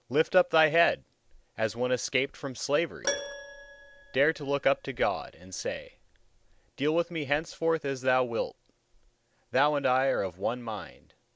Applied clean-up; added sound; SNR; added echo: none; Keyboard (musical); 12 dB; none.